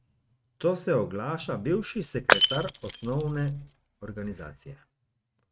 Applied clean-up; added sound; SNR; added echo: neural mask model RNNoise.